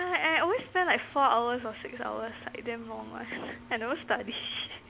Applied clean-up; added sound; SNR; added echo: none; Engine; 20 dB; none.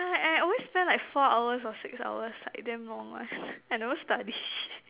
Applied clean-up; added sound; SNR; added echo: none; none; none; none.